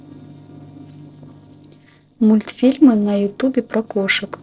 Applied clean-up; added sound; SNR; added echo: neural separator model SepFormer DNS4.